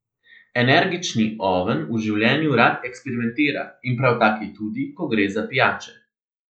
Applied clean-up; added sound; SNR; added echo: neural mask model Resemble Enhance denoiser.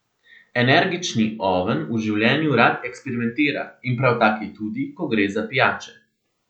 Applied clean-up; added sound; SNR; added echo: none; none; none; none.